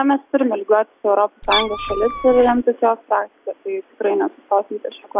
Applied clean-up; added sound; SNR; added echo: none; Meow; 6 dB; none.